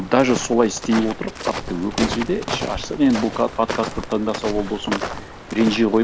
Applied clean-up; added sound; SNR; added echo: none; Walk, footsteps; 8 dB; none.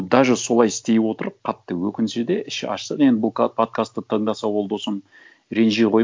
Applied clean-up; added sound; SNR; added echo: none; none; none; none.